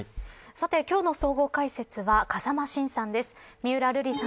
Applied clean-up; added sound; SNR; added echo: none; Bass drum; 14 dB; none.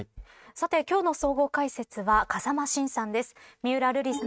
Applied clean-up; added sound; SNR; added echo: neural mask model RNNoise.